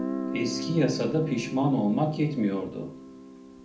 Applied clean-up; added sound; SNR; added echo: none; Guitar; 7 dB; reverberation time 0.4 s.